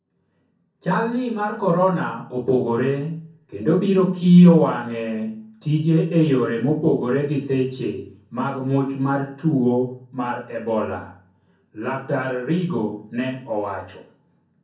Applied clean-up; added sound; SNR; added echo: none; none; none; reverberation time 0.6 s.